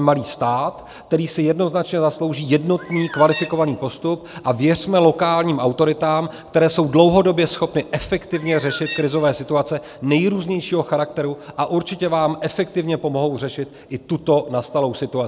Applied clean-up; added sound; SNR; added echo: none; Bird; 13 dB; none.